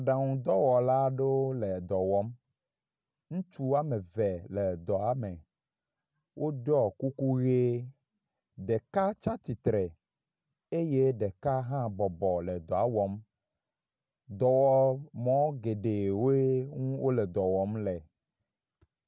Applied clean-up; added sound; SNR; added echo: none; none; none; none.